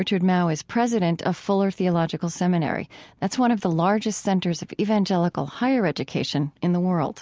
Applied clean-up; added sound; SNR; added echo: none; none; none; none.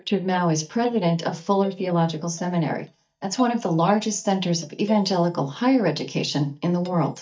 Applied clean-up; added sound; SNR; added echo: neural mask model DeepFilterNet 3.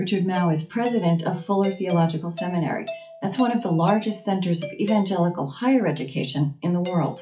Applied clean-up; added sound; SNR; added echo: classical method WPE with log-MMSE.